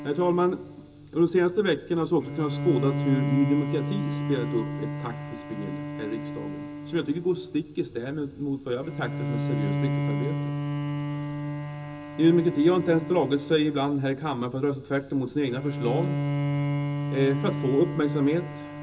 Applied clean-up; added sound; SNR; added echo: none; Bowed string instrument; 4 dB; reverberation time 0.2 s.